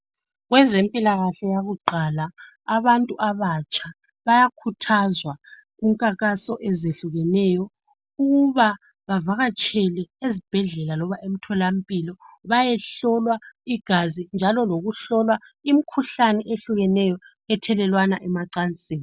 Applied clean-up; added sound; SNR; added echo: none; none; none; none.